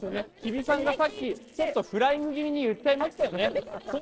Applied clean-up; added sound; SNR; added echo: neural separator model SepFormer DNS4.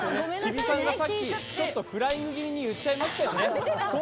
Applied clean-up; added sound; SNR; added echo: none; Buzz; 8 dB; none.